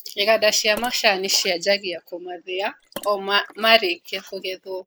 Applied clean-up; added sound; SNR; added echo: neural mask model Resemble Enhance denoiser.